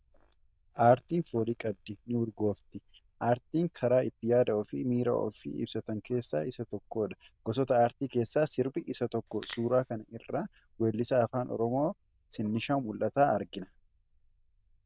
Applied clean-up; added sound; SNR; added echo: neural diffusion model UNIVERSE++.